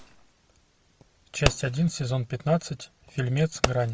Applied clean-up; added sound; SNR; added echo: none; Fireworks; 6 dB; none.